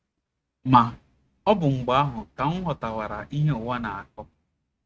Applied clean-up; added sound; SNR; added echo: neural mask model RNNoise.